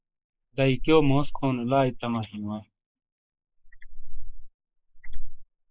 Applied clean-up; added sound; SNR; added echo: neural mask model Resemble Enhance denoiser.